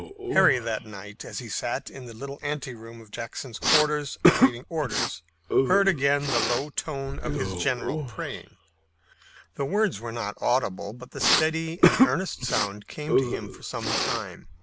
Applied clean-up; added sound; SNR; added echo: none; Respiratory sounds; -1 dB; none.